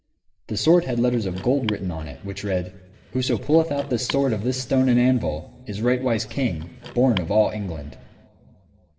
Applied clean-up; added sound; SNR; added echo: none; Car; 19 dB; reverberation time 1.7 s.